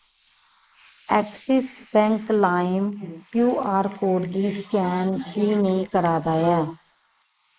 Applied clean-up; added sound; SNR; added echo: neural mask model Resemble Enhance denoiser.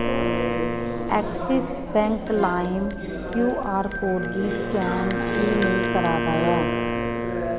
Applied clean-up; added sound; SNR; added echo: none; Wind instrument, woodwind instrument + Bell; 3 dB; none.